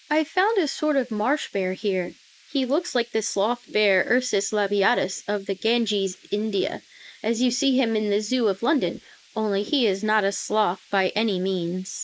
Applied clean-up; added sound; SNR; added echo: neural mask model Resemble Enhance denoiser.